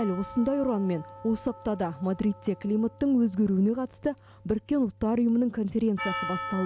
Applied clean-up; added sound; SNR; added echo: none; Percussion; 14 dB; none.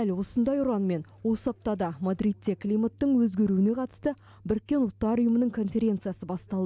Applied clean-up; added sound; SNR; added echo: none; none; none; none.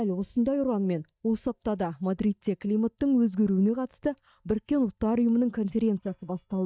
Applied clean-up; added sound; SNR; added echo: neural mask model DeepFilterNet 3.